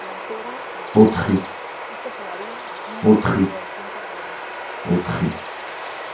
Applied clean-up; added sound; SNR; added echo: none; Bird vocalization, bird call, bird song; 9 dB; reverberation time 0.3 s.